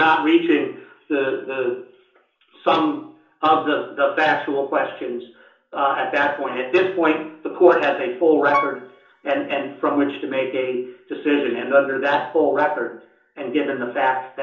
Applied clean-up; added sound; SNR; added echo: none; Piano; 9 dB; reverberation time 0.6 s.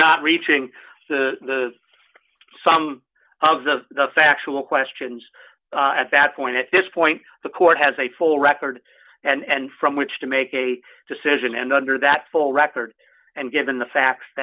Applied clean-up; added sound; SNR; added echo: none; none; none; none.